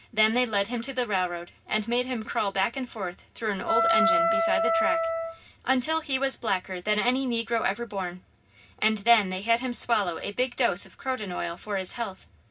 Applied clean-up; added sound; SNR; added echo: none; Wind instrument, woodwind instrument; -4 dB; reverberation time 0.4 s.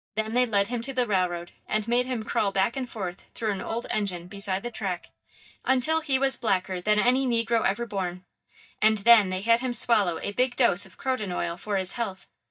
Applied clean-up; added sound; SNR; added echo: neural mask model DeepFilterNet 3.